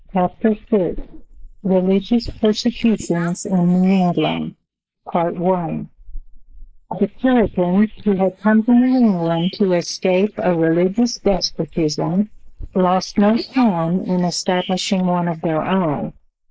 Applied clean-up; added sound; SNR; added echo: neural mask model Resemble Enhance denoiser.